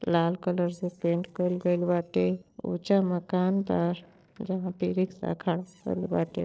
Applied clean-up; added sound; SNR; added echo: neural separator model SepFormer DNS4.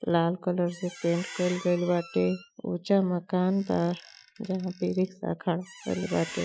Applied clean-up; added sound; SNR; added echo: classical method Wiener filter.